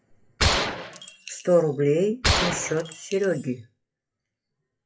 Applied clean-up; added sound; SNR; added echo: classical method WPE with log-MMSE.